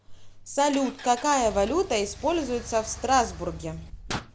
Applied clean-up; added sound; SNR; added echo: none; Explosion + Engine; 14 dB; none.